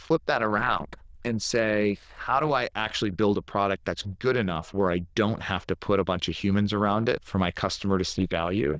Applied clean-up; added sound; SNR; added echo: neural diffusion model UNIVERSE++.